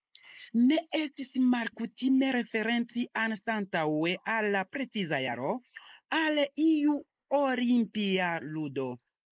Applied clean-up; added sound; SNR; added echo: neural mask model Resemble Enhance denoiser.